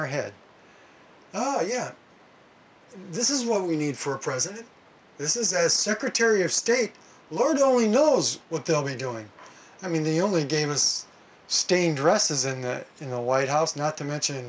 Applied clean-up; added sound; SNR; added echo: none; none; none; none.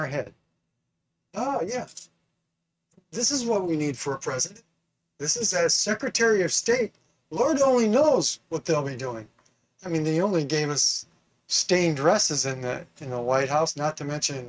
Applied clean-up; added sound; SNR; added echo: neural mask model RNNoise.